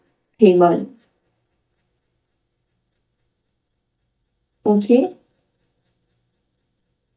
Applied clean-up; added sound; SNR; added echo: neural mask model DeepFilterNet 3.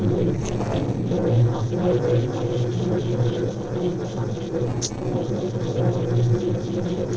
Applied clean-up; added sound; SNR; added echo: neural separator model SepFormer DNS4.